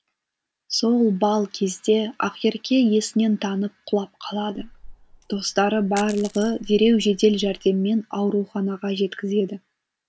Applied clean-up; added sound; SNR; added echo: none; Coin (dropping); 20 dB; none.